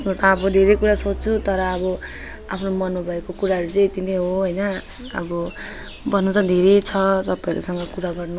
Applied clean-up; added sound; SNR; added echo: none; Truck; 15 dB; none.